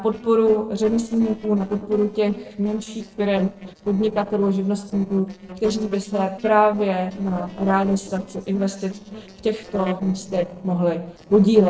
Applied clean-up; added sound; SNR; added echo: neural separator model SepFormer DNS4.